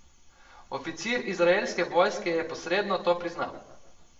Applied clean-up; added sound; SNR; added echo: none; none; none; reverberation time 0.6 s.